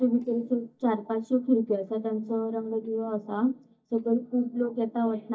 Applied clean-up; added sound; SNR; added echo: neural mask model DeepFilterNet 3.